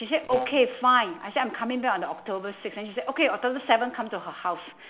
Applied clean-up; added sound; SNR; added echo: none; none; none; none.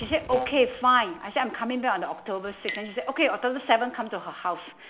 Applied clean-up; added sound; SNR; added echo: none; Boom + Chink, clink; 19 dB; none.